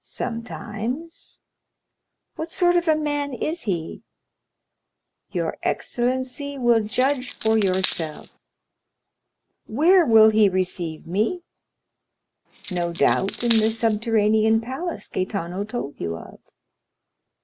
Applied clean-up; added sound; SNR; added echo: none; Coin (dropping); 12 dB; none.